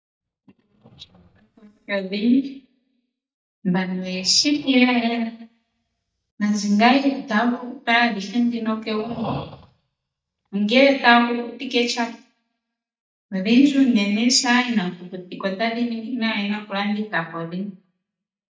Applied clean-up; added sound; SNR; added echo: neural mask model DeepFilterNet 3.